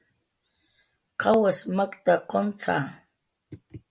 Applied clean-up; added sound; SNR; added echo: none; none; none; none.